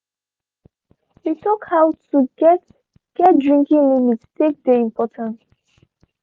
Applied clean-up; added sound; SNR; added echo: none; none; none; none.